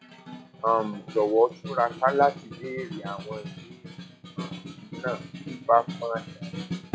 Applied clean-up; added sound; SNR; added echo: classical method log-MMSE.